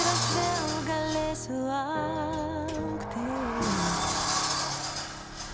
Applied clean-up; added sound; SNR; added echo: none; Sliding door; 2 dB; none.